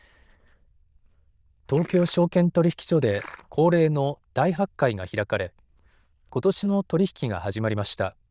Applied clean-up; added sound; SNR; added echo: neural diffusion model UNIVERSE++.